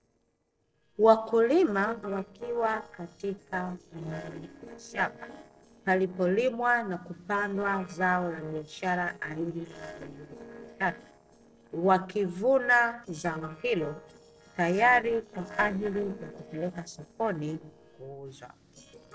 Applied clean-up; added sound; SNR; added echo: neural separator model SepFormer DNS4.